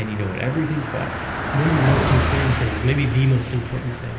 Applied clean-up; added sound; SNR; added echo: none; Car passing by; 3 dB; reverberation time 0.8 s.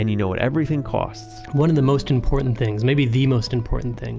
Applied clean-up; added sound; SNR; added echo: none; none; none; none.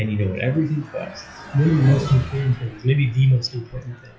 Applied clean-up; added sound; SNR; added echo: classical method WPE with log-MMSE.